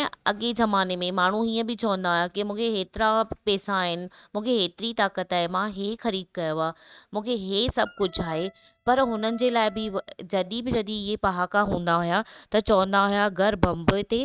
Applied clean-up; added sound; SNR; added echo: neural mask model RNNoise.